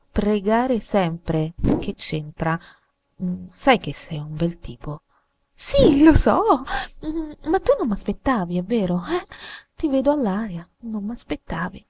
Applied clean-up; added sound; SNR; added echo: none; Whoosh, swoosh, swish; -1 dB; none.